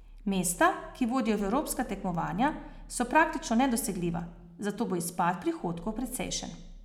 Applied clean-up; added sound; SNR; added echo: none; Growling; 18 dB; none.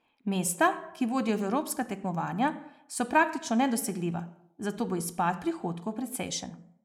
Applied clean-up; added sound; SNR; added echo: neural mask model Resemble Enhance denoiser.